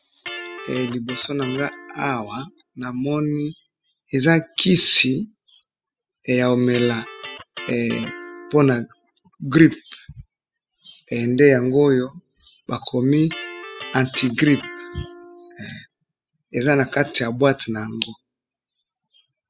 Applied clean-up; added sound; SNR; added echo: classical method spectral subtraction.